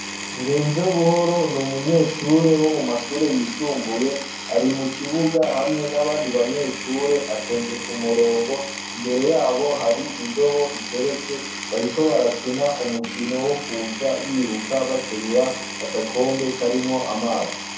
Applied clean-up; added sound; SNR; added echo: none; Power tool; 9 dB; reverberation time 0.5 s.